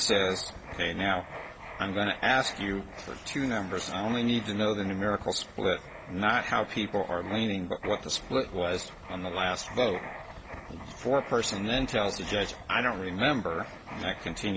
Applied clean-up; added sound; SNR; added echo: none; Writing; 14 dB; none.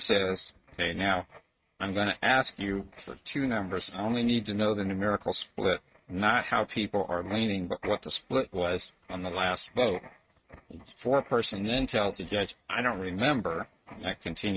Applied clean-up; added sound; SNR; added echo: neural mask model RNNoise.